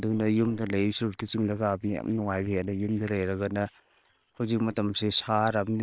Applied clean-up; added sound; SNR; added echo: neural separator model SepFormer WHAM!.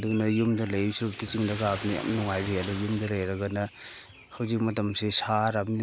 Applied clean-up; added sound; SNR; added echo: none; Bathtub (filling or washing); 16 dB; none.